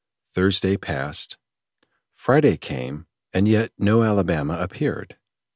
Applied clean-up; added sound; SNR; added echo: none; none; none; none.